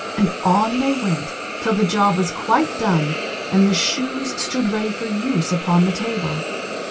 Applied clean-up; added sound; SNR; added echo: none; Hiss; 8 dB; reverberation time 0.1 s.